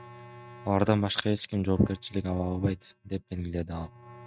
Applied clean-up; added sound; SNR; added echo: neural mask model RNNoise.